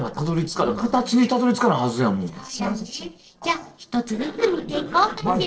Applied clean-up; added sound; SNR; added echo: neural separator model SepFormer DNS4.